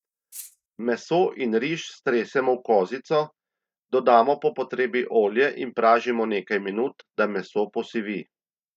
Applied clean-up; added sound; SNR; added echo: neural mask model DeepFilterNet 3.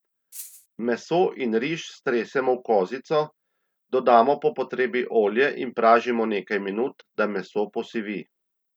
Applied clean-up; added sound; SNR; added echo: none; Rattle (instrument); 17 dB; none.